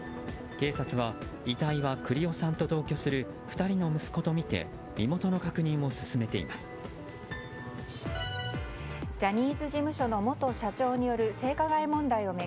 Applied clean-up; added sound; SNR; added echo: none; Engine; 15 dB; none.